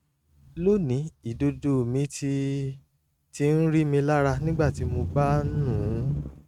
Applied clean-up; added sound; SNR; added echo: neural mask model RNNoise.